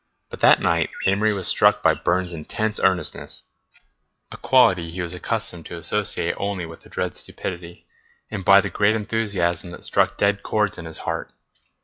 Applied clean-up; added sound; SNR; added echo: classical method log-MMSE.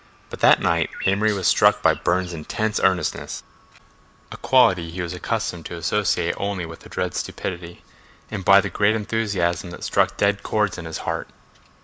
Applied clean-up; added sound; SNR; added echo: none; Bird; 11 dB; none.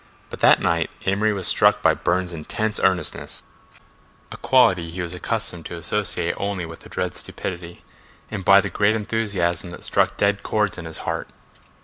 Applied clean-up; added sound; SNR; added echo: none; none; none; none.